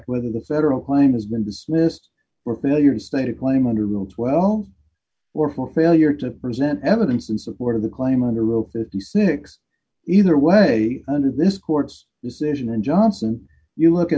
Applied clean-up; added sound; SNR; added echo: none; none; none; none.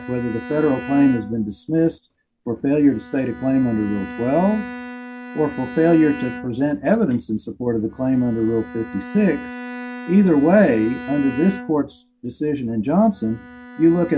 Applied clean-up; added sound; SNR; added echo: none; Bowed string instrument; 15 dB; none.